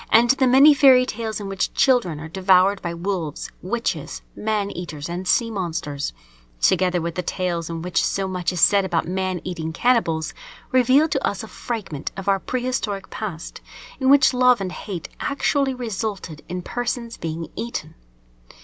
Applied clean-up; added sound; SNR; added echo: none; none; none; none.